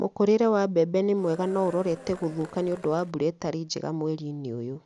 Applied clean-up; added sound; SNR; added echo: none; Cheering; 19 dB; none.